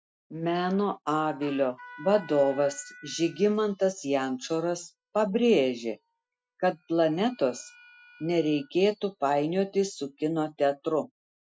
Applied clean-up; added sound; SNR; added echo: classical method Wiener filter.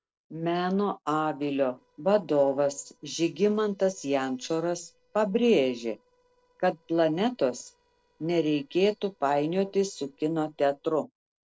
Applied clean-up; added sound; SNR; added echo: neural separator model SepFormer DNS4.